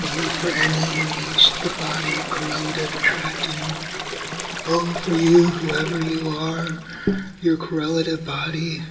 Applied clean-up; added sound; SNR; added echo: none; Toilet flush; 6 dB; reverberation time 2.2 s.